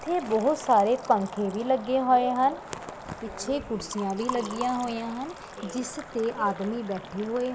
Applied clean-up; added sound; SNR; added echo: none; Liquid; 17 dB; none.